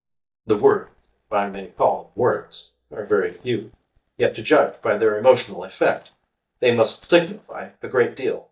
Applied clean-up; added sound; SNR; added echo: neural mask model DeepFilterNet 3.